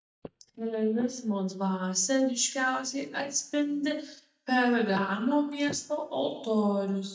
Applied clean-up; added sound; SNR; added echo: neural mask model DeepFilterNet 3.